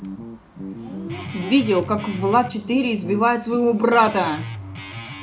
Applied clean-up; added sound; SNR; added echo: none; Guitar; 12 dB; none.